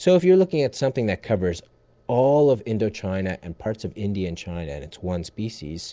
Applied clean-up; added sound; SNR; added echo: none; none; none; none.